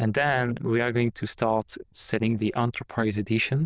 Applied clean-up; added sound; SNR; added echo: neural diffusion model UNIVERSE++.